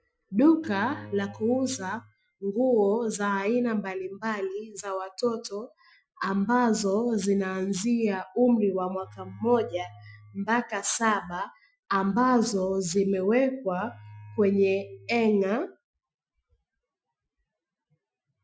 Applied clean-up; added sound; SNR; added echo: classical method Wiener filter.